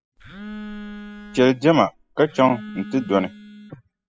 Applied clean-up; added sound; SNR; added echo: classical method spectral subtraction.